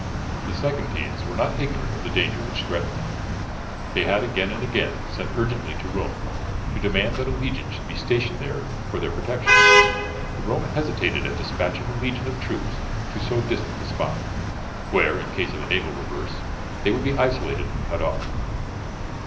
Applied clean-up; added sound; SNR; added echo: none; Traffic noise, roadway noise / Vehicle horn, car horn, honking; -2 dB; reverberation time 0.5 s.